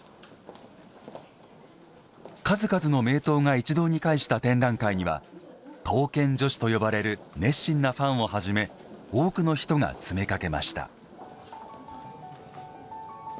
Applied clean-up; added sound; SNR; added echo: none; none; none; none.